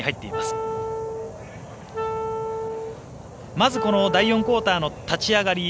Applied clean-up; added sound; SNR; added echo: none; Wind instrument, woodwind instrument; 5 dB; none.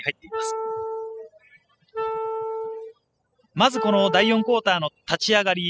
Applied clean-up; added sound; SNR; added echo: classical method spectral subtraction.